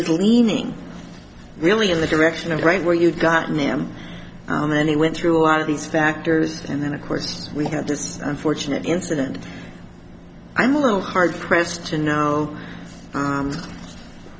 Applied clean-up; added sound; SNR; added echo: none; none; none; none.